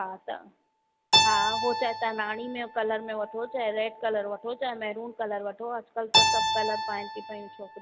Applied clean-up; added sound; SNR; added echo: none; Keyboard (musical); -2 dB; none.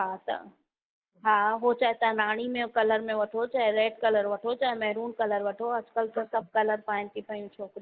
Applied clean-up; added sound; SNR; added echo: neural mask model Resemble Enhance denoiser.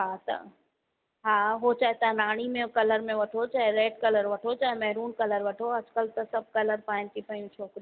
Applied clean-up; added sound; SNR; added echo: none; none; none; none.